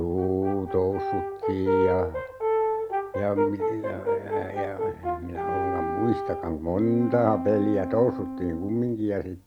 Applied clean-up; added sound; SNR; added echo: none; Brass instrument; 2 dB; none.